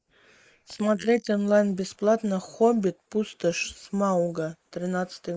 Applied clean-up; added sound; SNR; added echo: neural mask model Resemble Enhance denoiser.